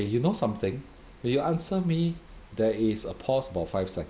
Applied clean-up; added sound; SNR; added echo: none; none; none; none.